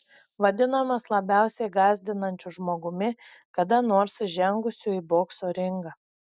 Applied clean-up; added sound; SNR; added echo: none; none; none; none.